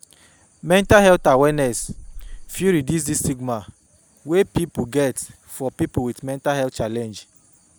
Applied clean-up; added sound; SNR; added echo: none; Meow; 16 dB; none.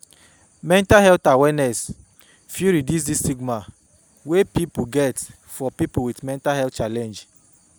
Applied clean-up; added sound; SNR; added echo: none; none; none; none.